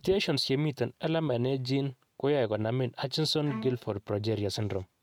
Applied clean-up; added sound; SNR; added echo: neural mask model RNNoise.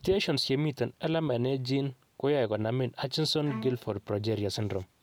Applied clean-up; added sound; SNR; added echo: none; Bowed string instrument; 15 dB; none.